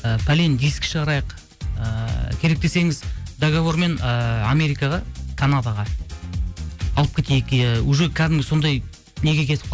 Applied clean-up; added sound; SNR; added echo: none; none; none; none.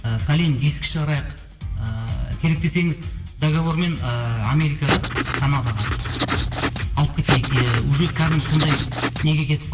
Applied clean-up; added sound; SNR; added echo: none; Writing; 1 dB; reverberation time 0.8 s.